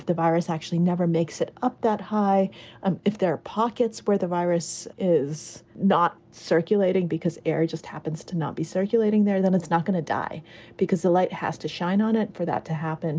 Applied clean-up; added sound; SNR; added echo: none; none; none; none.